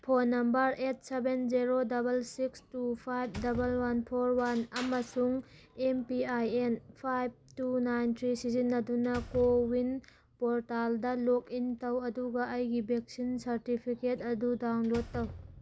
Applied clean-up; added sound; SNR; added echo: none; Slam; 20 dB; none.